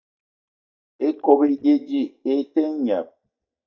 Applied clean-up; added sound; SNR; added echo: neural mask model DeepFilterNet 3.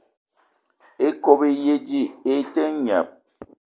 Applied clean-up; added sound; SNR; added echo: none; none; none; none.